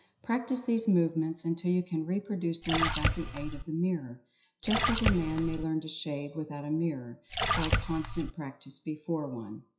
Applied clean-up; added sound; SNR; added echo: classical method WPE with log-MMSE.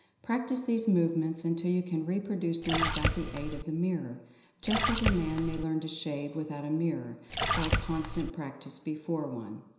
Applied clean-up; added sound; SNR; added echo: none; Splash, splatter; -1 dB; reverberation time 0.9 s.